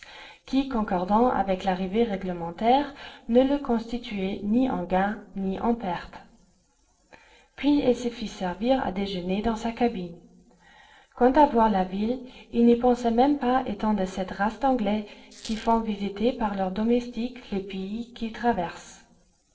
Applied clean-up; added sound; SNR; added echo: neural separator model SepFormer DNS4.